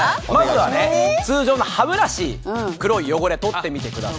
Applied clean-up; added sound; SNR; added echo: none; none; none; none.